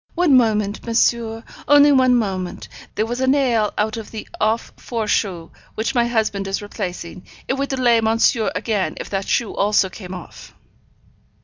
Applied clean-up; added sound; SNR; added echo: none; none; none; none.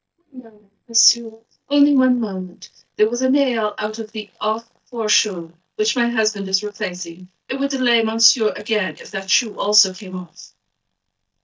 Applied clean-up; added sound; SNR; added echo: neural mask model DeepFilterNet 3.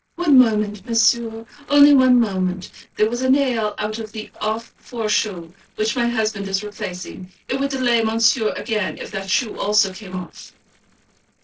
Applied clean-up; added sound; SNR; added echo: neural separator model SepFormer DNS4.